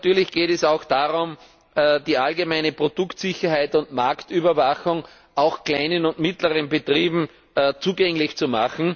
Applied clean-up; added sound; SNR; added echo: none; none; none; none.